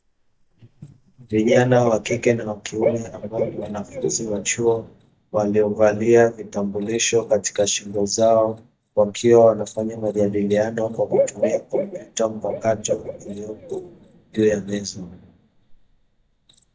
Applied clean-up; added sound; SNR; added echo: neural mask model DeepFilterNet 3.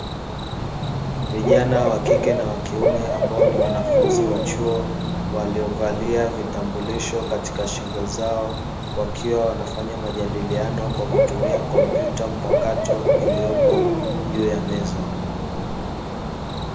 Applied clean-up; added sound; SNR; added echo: none; Cricket / Bird; -4 dB; reverberation time 0.7 s.